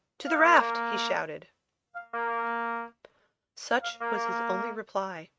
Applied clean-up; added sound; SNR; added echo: neural mask model RNNoise.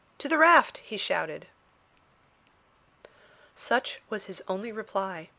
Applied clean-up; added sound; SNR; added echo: none; none; none; none.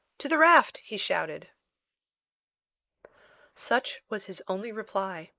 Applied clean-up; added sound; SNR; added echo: neural mask model Resemble Enhance denoiser.